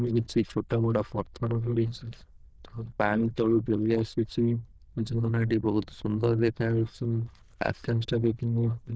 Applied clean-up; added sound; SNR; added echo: neural diffusion model UNIVERSE++.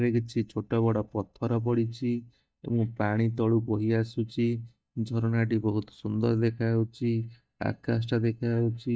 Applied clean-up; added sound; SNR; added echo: neural mask model DeepFilterNet 3.